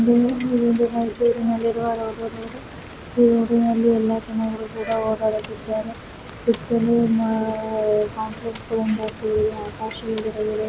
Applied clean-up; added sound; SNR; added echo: none; Mechanisms + Rain; 17 dB; none.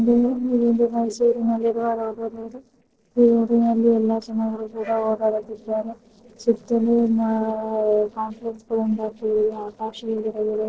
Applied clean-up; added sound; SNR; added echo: neural separator model SepFormer DNS4.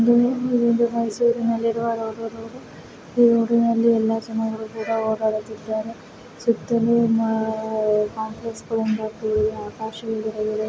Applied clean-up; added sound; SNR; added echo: none; none; none; none.